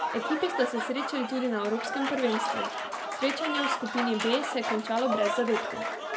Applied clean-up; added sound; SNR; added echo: none; Applause / Crowd; 2 dB; none.